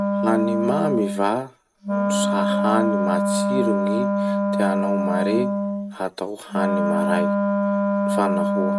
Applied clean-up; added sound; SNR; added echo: none; Wind instrument, woodwind instrument; -4 dB; none.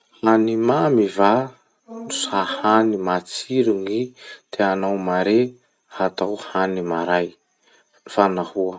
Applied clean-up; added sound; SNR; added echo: none; none; none; none.